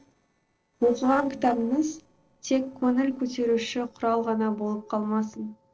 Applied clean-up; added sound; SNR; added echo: neural separator model SepFormer DNS4.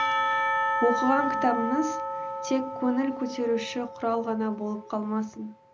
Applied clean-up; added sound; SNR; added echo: none; Church bell / Percussion; 2 dB; none.